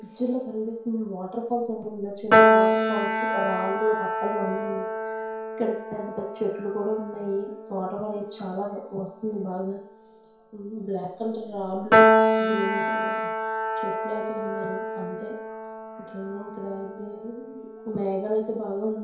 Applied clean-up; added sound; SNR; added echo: none; Piano; -4 dB; reverberation time 0.6 s.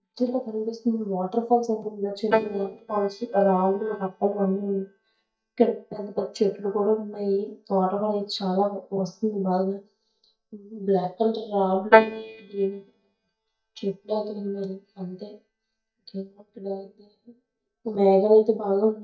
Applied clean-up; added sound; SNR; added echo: neural mask model DeepFilterNet 3.